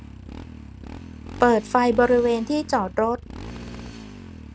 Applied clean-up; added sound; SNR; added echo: none; Motorcycle; 14 dB; none.